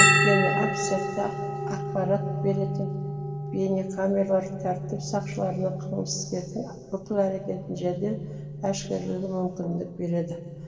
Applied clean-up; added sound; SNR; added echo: none; Bell; 1 dB; reverberation time 2.0 s.